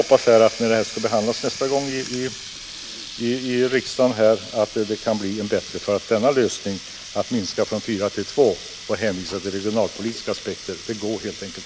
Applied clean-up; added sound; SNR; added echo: none; Water tap, faucet; 13 dB; none.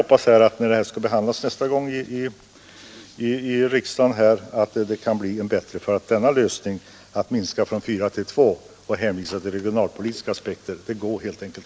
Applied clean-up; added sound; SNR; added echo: none; none; none; none.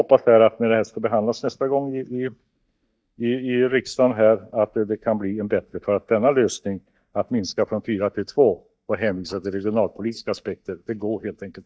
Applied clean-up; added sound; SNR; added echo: neural mask model DeepFilterNet 3.